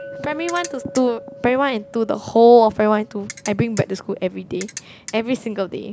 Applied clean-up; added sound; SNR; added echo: none; Chink, clink + Ratchet, pawl; 18 dB; none.